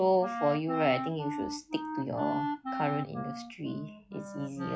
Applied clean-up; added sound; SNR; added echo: classical method log-MMSE.